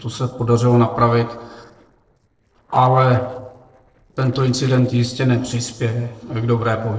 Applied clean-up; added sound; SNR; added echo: neural separator model SepFormer DNS4.